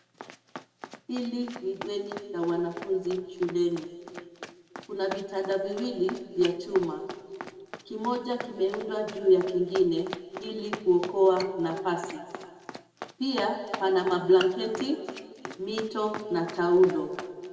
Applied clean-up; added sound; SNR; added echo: none; Run; 14 dB; reverberation time 1.9 s.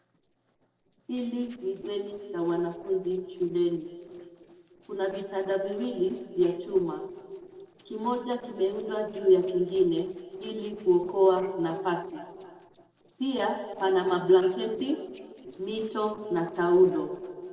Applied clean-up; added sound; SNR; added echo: neural separator model SepFormer DNS4.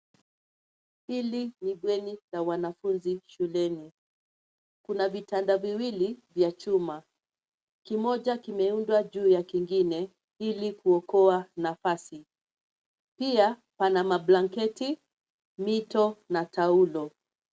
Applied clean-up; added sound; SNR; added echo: none; none; none; none.